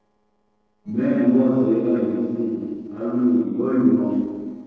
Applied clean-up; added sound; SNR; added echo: neural separator model SepFormer DNS4.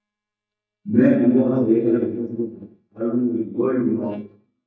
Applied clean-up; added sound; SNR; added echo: neural mask model DeepFilterNet 3.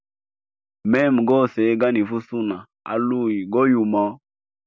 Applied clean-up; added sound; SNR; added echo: none; none; none; none.